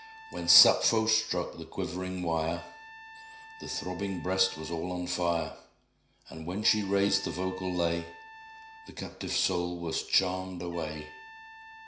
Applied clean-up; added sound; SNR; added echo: none; Trumpet; 20 dB; reverberation time 0.5 s.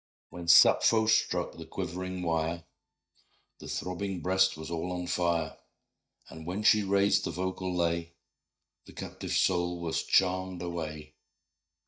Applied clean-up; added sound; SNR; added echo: neural mask model DeepFilterNet 3.